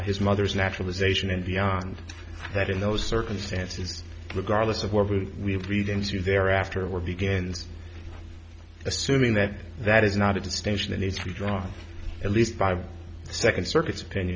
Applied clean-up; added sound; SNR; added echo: none; none; none; none.